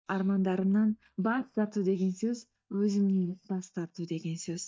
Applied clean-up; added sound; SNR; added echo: neural mask model DeepFilterNet 3.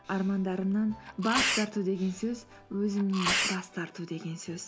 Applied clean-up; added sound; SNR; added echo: none; Sneeze; 3 dB; none.